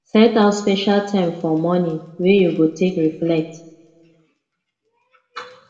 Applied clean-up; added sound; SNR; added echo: none; none; none; reverberation time 0.9 s.